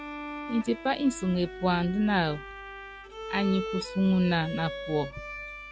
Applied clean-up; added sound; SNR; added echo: none; Bowed string instrument; 10 dB; none.